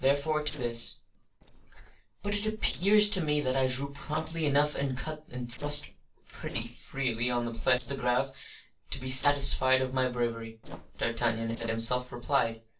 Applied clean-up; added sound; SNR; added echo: neural separator model SepFormer DNS4.